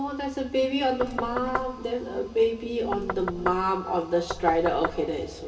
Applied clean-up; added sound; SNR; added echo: none; Knock; 8 dB; reverberation time 2.5 s.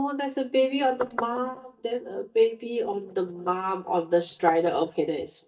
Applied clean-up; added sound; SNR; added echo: neural mask model DeepFilterNet 3.